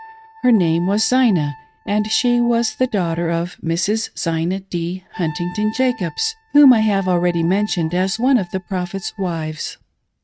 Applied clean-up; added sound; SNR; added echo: neural mask model RNNoise.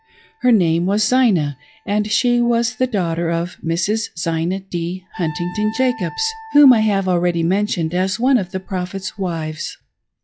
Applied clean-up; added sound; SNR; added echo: classical method log-MMSE.